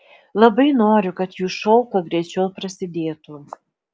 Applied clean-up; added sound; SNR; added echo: none; none; none; none.